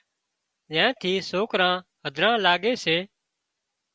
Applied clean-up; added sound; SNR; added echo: none; none; none; none.